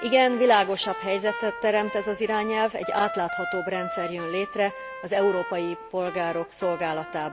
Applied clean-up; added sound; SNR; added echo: none; Trumpet; 10 dB; none.